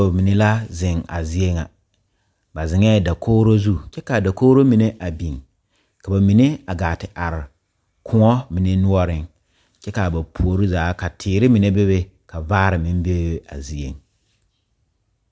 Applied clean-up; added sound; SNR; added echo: none; none; none; none.